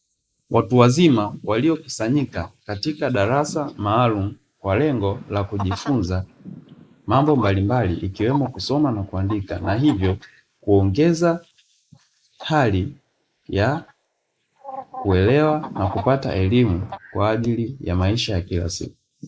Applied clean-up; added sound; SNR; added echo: neural mask model Resemble Enhance denoiser.